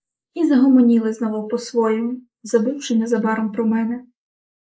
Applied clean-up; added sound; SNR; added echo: neural mask model Resemble Enhance denoiser.